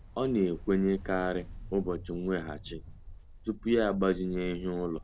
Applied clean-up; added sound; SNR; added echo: none; Ocean; 13 dB; none.